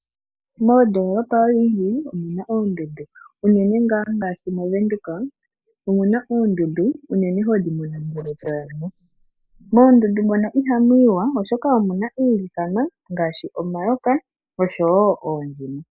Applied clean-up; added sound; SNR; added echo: neural mask model Resemble Enhance denoiser.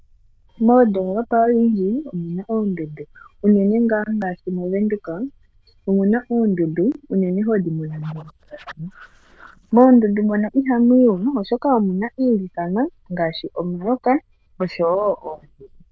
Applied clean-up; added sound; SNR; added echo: neural diffusion model UNIVERSE++.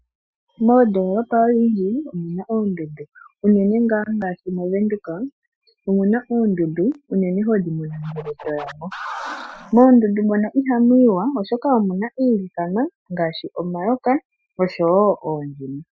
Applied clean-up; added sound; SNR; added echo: classical method Wiener filter.